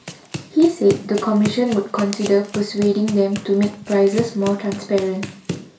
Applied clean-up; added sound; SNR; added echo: none; Run; 13 dB; reverberation time 0.4 s.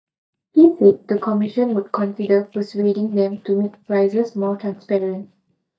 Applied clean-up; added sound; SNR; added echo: neural mask model DeepFilterNet 3.